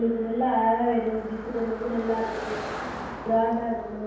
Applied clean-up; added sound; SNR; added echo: none; Car passing by; 11 dB; reverberation time 0.9 s.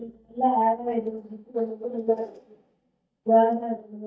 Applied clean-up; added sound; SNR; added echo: neural mask model DeepFilterNet 3.